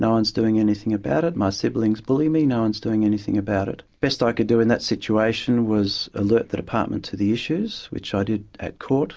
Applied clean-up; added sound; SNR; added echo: none; none; none; none.